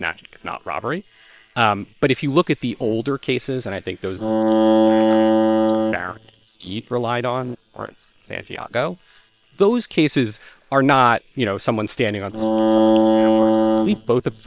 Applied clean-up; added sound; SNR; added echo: neural separator model SepFormer WHAM!.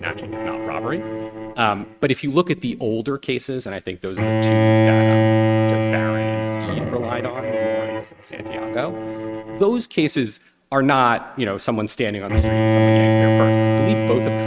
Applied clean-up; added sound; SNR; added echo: neural mask model RNNoise.